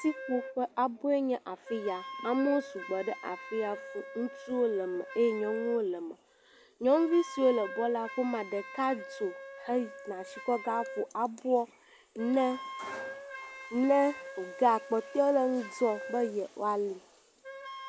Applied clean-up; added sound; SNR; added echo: none; Wind instrument, woodwind instrument; 13 dB; none.